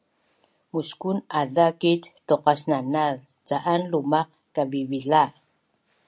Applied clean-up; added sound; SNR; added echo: none; none; none; none.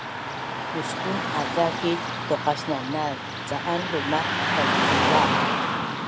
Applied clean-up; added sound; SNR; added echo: none; Car passing by / Traffic noise, roadway noise; -3 dB; none.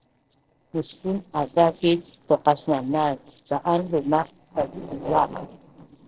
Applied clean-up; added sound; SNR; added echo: neural separator model SepFormer DNS4.